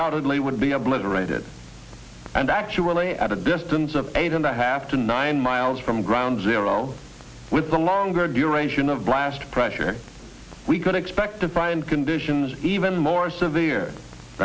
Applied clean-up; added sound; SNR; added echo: none; none; none; none.